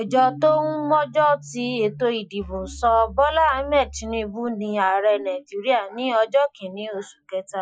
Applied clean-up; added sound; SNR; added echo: classical method Wiener filter.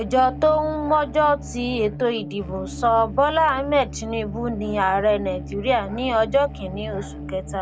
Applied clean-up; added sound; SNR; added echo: none; Musical instrument + Musical instrument; 12 dB; none.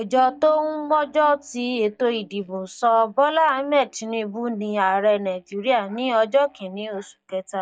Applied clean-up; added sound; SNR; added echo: neural mask model DeepFilterNet 3.